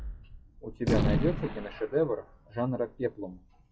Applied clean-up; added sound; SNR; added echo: classical method log-MMSE.